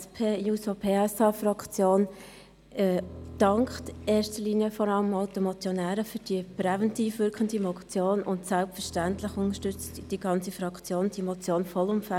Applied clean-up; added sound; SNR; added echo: none; Bowed string instrument; 17 dB; none.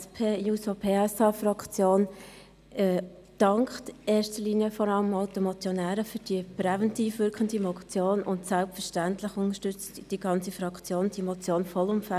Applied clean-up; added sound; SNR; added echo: none; none; none; none.